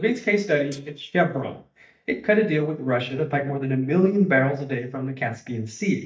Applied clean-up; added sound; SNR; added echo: neural mask model DeepFilterNet 3.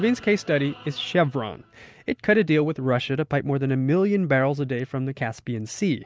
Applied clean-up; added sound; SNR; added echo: none; none; none; none.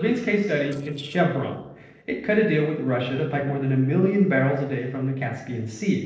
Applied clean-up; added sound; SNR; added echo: neural separator model SepFormer DNS4.